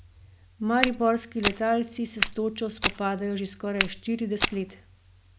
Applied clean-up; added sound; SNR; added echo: none; Walk, footsteps; 4 dB; none.